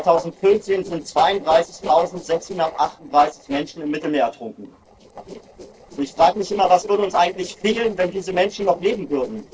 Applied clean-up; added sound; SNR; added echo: neural separator model SepFormer DNS4.